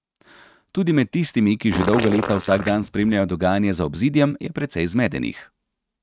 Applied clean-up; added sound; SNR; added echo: neural mask model RNNoise.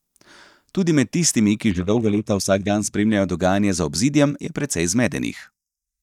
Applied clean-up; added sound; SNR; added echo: neural mask model DeepFilterNet 3.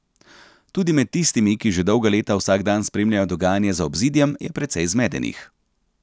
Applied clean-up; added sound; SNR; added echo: none; none; none; none.